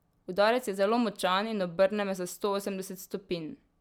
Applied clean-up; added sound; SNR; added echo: none; none; none; none.